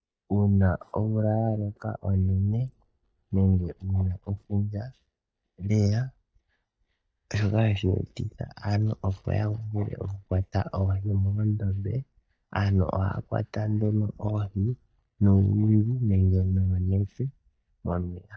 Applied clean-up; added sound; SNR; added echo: neural mask model DeepFilterNet 3.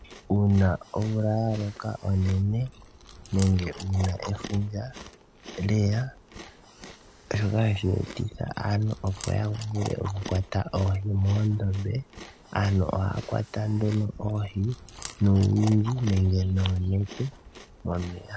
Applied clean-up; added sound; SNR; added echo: none; Chewing, mastication; 17 dB; none.